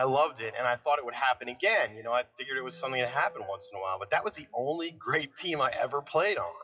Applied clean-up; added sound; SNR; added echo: classical method WPE with log-MMSE.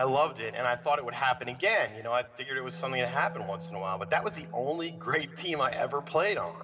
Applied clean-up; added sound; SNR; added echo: none; Wind instrument, woodwind instrument; 16 dB; reverberation time 2.5 s.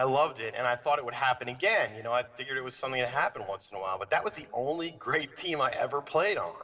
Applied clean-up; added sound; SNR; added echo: neural separator model SepFormer DNS4.